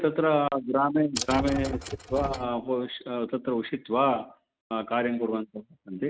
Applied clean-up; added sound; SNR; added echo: neural mask model RNNoise.